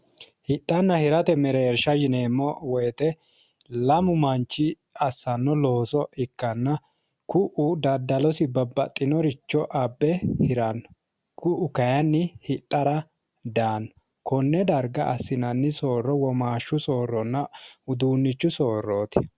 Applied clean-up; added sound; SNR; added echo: none; none; none; none.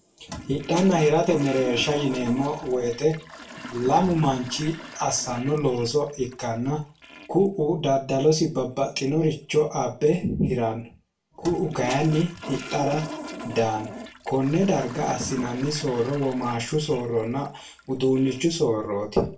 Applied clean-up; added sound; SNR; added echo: none; Toilet flush; 15 dB; reverberation time 0.3 s.